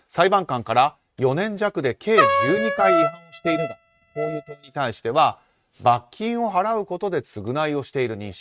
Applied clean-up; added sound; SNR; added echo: neural mask model RNNoise.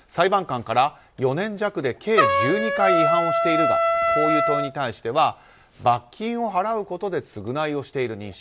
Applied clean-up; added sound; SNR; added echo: none; Trumpet; 1 dB; none.